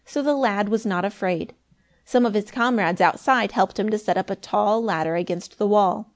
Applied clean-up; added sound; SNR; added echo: none; none; none; none.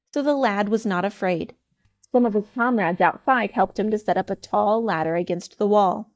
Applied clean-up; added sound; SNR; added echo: neural mask model DeepFilterNet 3.